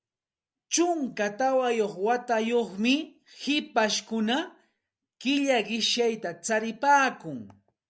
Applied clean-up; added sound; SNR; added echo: none; none; none; none.